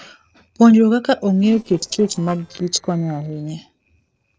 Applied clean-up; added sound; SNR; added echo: neural separator model SepFormer DNS4.